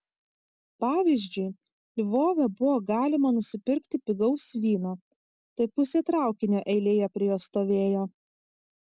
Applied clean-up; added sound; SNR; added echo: none; none; none; none.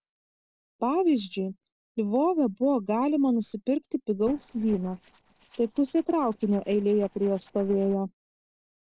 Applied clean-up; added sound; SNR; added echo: neural separator model SepFormer DNS4.